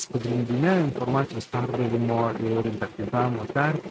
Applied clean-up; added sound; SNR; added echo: neural mask model RNNoise.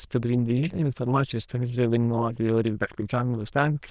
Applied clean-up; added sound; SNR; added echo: neural diffusion model UNIVERSE++.